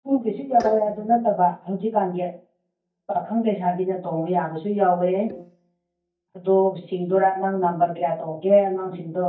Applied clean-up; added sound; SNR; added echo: neural mask model DeepFilterNet 3.